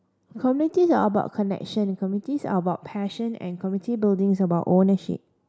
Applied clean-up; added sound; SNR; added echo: none; none; none; none.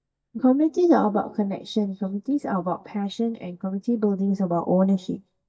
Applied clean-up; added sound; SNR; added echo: neural mask model DeepFilterNet 3.